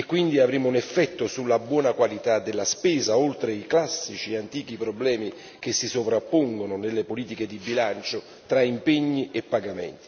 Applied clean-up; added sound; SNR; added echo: none; none; none; none.